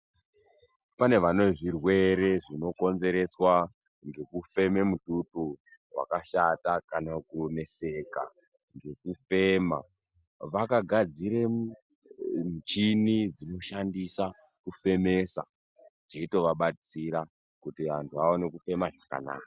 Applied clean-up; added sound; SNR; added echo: none; none; none; none.